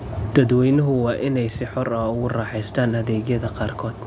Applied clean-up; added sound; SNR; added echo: none; none; none; none.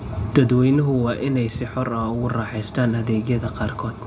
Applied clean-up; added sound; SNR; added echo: none; none; none; reverberation time 1.0 s.